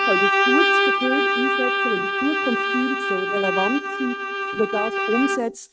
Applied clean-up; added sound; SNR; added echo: neural mask model RNNoise.